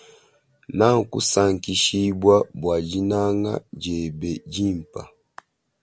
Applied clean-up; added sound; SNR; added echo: none; none; none; none.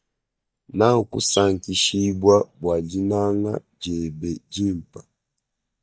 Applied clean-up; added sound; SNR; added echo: neural mask model DeepFilterNet 3.